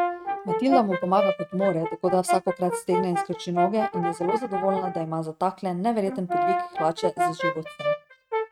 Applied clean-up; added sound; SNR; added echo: neural mask model RNNoise.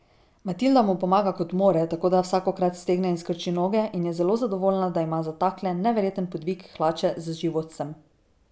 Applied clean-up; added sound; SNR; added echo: none; none; none; none.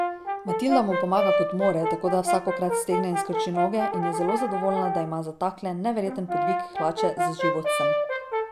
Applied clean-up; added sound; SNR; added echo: none; Brass instrument; 0 dB; none.